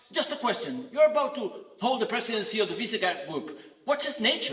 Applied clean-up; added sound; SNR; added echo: none; none; none; reverberation time 0.9 s.